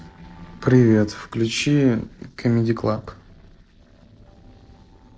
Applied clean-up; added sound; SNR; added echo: neural separator model SepFormer DNS4.